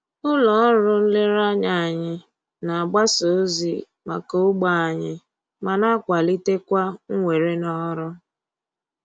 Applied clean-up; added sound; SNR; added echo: none; none; none; none.